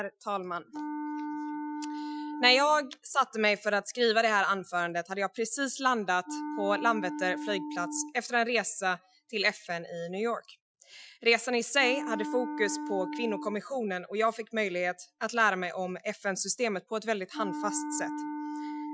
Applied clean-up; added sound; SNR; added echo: classical method Wiener filter.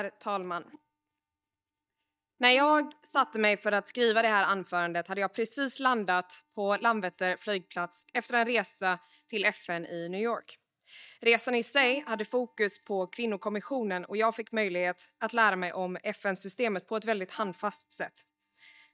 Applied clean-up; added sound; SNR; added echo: neural mask model DeepFilterNet 3.